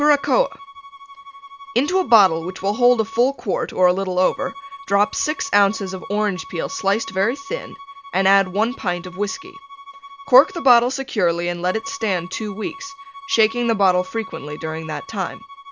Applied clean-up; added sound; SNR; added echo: none; Bowed string instrument; 17 dB; none.